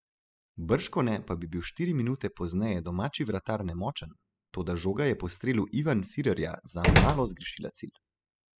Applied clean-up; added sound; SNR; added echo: classical method spectral subtraction.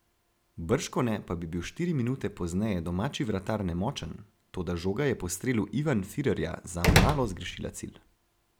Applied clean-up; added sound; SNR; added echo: none; Slam; -2 dB; none.